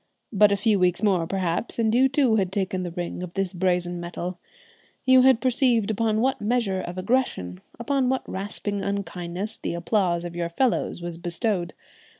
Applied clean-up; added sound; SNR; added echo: none; none; none; none.